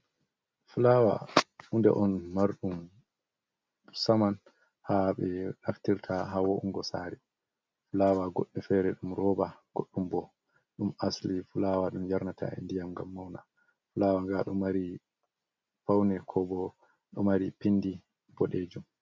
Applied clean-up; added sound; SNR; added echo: none; none; none; none.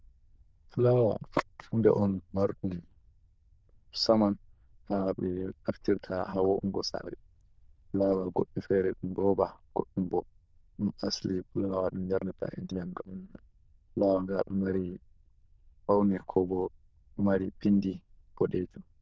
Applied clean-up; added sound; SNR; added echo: neural diffusion model UNIVERSE++.